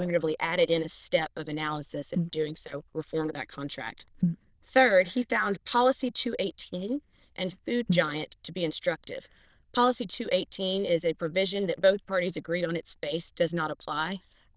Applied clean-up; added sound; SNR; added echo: neural diffusion model UNIVERSE++.